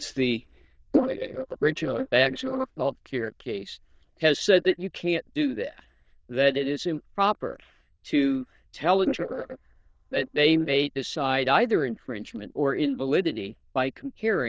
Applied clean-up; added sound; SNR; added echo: neural diffusion model UNIVERSE++.